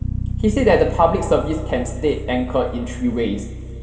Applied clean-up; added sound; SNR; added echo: none; Bass guitar; 6 dB; reverberation time 2.3 s.